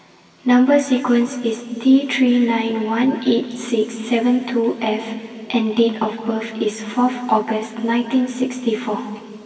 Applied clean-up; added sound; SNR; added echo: none; none; none; reverberation time 2.4 s.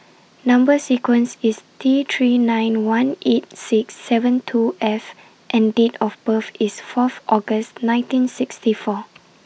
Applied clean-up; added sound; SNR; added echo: none; none; none; none.